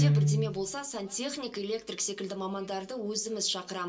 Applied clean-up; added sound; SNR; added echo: none; Guitar; -2 dB; reverberation time 0.2 s.